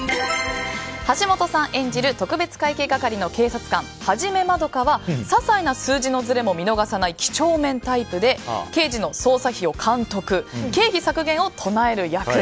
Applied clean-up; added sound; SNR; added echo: none; none; none; none.